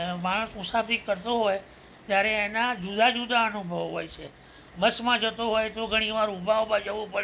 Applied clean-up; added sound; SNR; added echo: none; none; none; none.